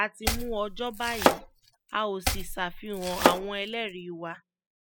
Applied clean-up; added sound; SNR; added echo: classical method spectral subtraction.